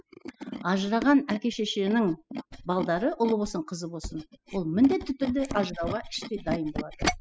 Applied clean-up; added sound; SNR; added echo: classical method spectral subtraction.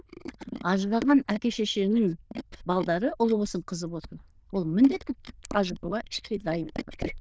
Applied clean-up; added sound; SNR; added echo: neural diffusion model UNIVERSE++.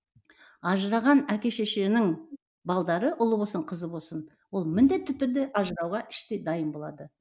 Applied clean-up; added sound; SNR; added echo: none; none; none; none.